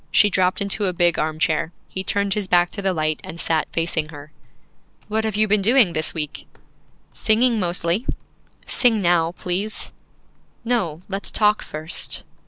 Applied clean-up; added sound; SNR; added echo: none; Computer keyboard; 20 dB; none.